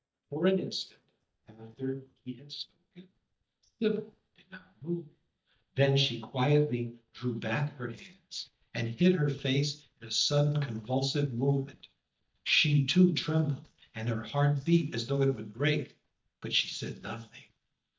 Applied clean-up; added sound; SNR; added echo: neural mask model DeepFilterNet 3.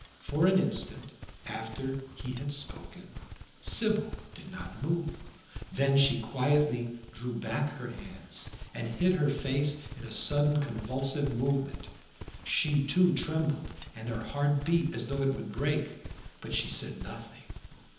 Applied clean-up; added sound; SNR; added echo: none; Livestock, farm animals, working animals; 13 dB; reverberation time 0.9 s.